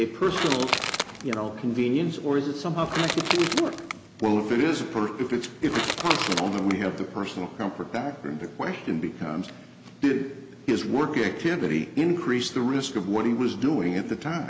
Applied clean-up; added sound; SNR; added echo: none; Crushing / Wood; 3 dB; none.